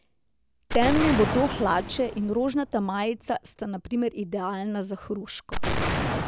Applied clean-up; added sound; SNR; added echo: none; Explosion; 4 dB; none.